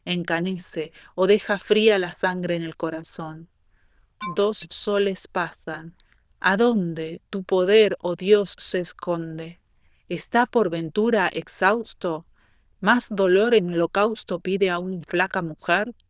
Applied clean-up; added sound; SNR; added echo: neural diffusion model UNIVERSE++.